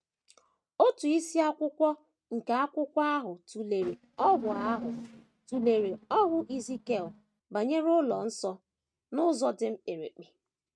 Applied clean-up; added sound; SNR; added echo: neural mask model RNNoise.